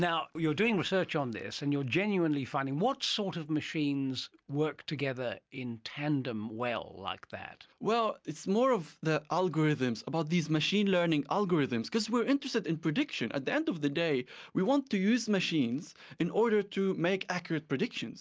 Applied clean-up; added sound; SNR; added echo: none; none; none; none.